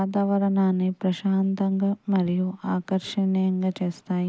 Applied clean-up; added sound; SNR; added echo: none; none; none; none.